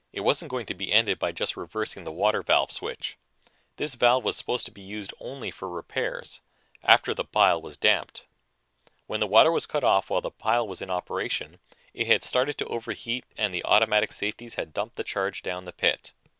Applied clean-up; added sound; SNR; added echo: none; none; none; none.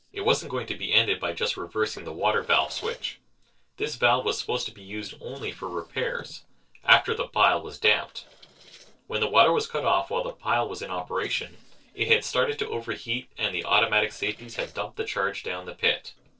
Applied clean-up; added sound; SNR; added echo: neural separator model SepFormer DNS4.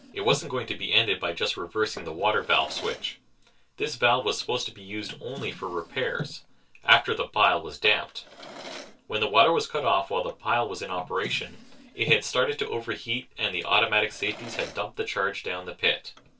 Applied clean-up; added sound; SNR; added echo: none; Drawer open or close; 18 dB; reverberation time 0.2 s.